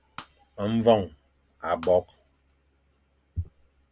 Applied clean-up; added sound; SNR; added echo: none; Shatter; 16 dB; none.